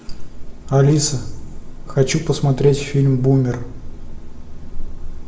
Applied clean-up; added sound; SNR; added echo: none; none; none; reverberation time 0.6 s.